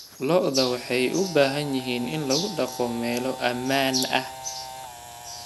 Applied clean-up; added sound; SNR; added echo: none; Camera; 14 dB; none.